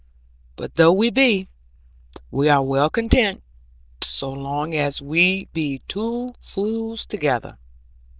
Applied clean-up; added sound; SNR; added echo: neural diffusion model UNIVERSE++.